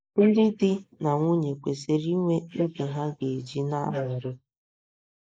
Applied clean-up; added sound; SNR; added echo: neural mask model Resemble Enhance denoiser.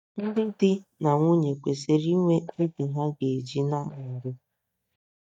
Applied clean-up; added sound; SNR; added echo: neural mask model DeepFilterNet 3.